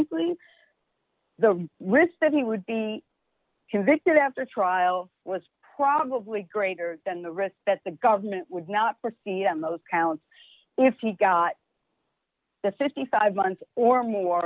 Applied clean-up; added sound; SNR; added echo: none; none; none; none.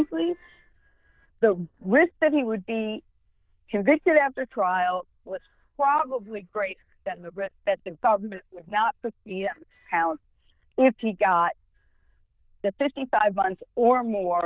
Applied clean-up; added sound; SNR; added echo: neural diffusion model UNIVERSE++.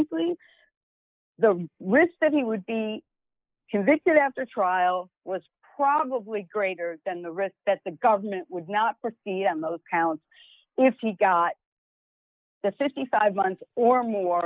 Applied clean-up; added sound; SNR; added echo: neural mask model Resemble Enhance denoiser.